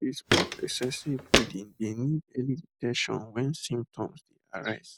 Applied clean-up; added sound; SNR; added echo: none; Walk, footsteps; -3 dB; none.